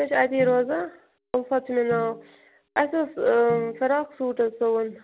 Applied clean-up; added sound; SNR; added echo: none; Snare drum; 20 dB; none.